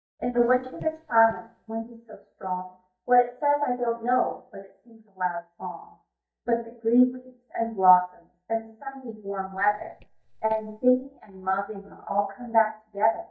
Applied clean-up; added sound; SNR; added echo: neural mask model DeepFilterNet 3.